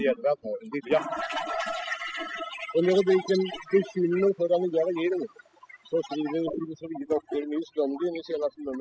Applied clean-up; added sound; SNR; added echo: classical method spectral subtraction.